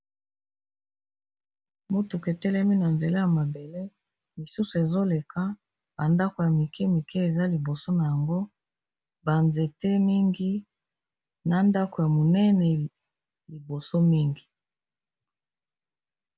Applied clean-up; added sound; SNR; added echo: none; none; none; none.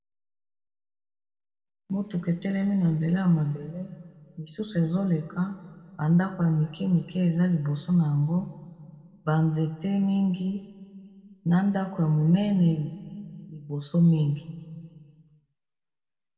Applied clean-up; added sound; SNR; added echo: none; none; none; reverberation time 1.5 s.